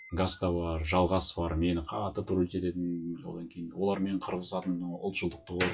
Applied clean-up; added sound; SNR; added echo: classical method WPE with log-MMSE.